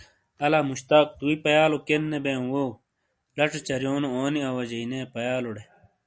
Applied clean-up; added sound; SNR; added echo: none; none; none; none.